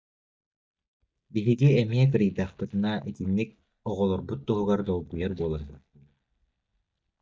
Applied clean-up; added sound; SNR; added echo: neural mask model DeepFilterNet 3.